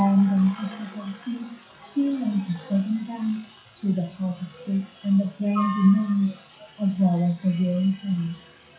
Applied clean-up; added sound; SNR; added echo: classical method WPE with log-MMSE.